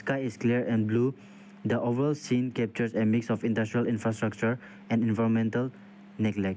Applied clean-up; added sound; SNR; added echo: none; none; none; none.